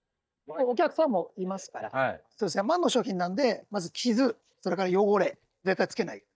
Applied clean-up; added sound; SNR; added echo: neural mask model DeepFilterNet 3.